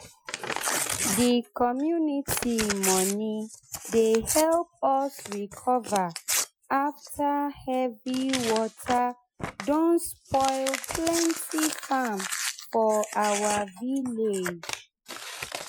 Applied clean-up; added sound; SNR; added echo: classical method Wiener filter.